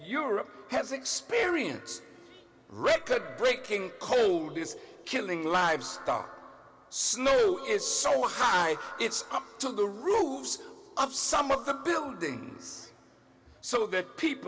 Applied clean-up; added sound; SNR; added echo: none; none; none; none.